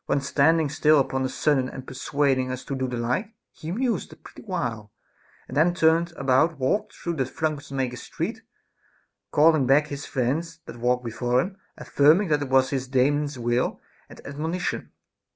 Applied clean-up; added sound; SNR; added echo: none; none; none; none.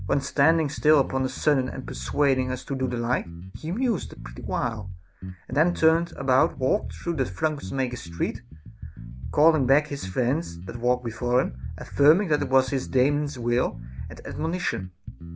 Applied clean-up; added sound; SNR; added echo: none; Bass guitar; 11 dB; none.